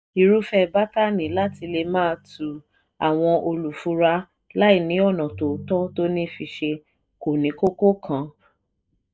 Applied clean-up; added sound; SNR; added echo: neural mask model DeepFilterNet 3.